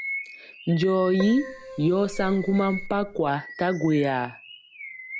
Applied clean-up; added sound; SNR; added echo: none; Bird vocalization, bird call, bird song + Keyboard (musical); 13 dB; none.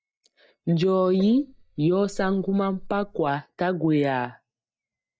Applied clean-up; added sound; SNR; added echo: neural mask model DeepFilterNet 3.